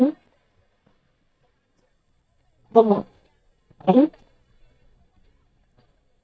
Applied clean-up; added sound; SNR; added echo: neural mask model DeepFilterNet 3.